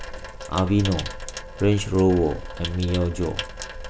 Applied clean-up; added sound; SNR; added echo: none; Sink (filling or washing) / Water tap, faucet; 12 dB; none.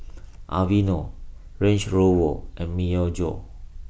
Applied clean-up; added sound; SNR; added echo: none; none; none; none.